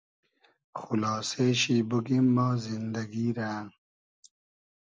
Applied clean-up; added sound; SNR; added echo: none; none; none; none.